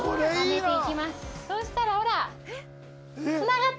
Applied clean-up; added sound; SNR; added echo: none; Bowed string instrument; 18 dB; none.